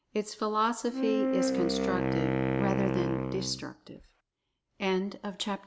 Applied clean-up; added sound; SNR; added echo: none; Wind instrument, woodwind instrument; -3 dB; none.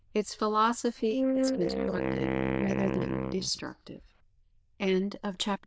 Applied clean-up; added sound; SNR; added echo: neural diffusion model UNIVERSE++.